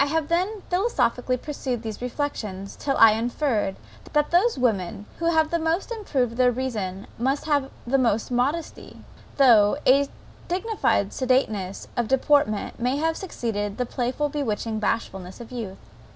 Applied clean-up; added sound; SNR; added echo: none; none; none; none.